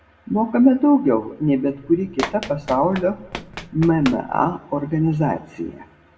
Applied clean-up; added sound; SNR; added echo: none; Run; 14 dB; reverberation time 0.8 s.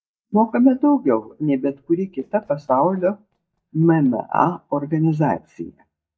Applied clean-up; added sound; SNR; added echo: neural mask model DeepFilterNet 3.